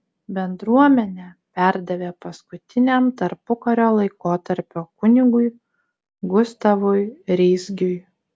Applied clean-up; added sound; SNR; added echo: none; none; none; none.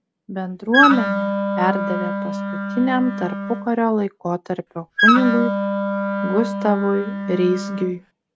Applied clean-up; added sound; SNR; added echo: none; Wind instrument, woodwind instrument; 0 dB; none.